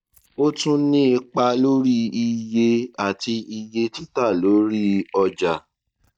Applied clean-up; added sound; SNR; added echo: neural mask model DeepFilterNet 3.